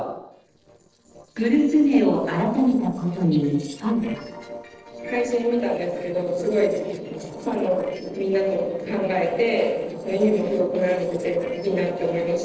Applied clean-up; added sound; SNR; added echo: neural separator model SepFormer DNS4.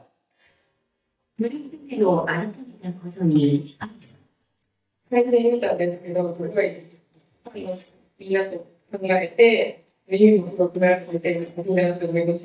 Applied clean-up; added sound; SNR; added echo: neural mask model DeepFilterNet 3.